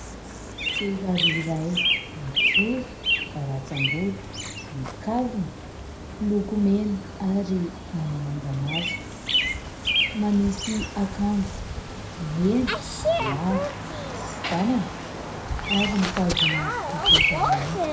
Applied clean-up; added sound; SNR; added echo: none; Bird vocalization, bird call, bird song; 0 dB; reverberation time 0.4 s.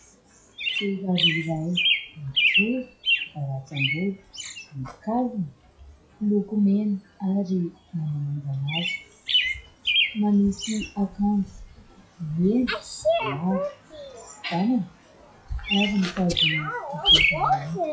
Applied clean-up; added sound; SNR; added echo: classical method WPE with log-MMSE.